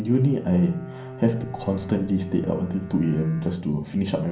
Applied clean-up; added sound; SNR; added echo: none; Bowed string instrument; 18 dB; reverberation time 0.6 s.